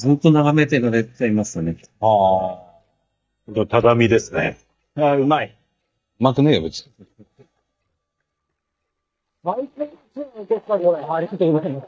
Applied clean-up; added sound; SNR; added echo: neural mask model DeepFilterNet 3.